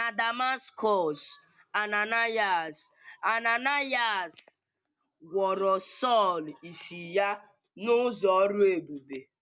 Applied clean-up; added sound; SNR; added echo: none; none; none; none.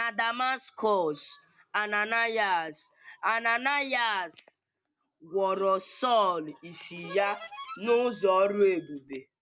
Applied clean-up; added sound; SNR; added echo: none; Harmonica; 17 dB; none.